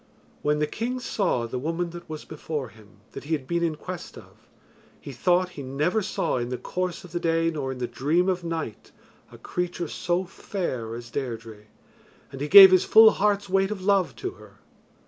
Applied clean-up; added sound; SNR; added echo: none; none; none; none.